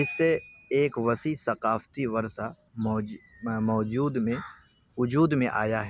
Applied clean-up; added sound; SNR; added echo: none; Piano; 20 dB; none.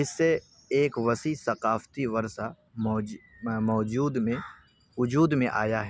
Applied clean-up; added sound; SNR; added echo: none; none; none; none.